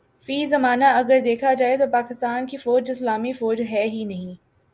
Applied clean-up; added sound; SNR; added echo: none; none; none; none.